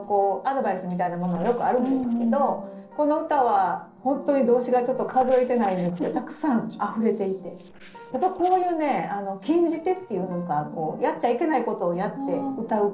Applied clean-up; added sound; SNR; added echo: neural separator model SepFormer DNS4.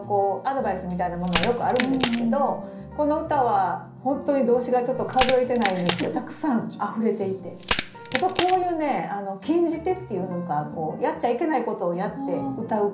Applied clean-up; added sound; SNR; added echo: none; Crack; 5 dB; reverberation time 0.6 s.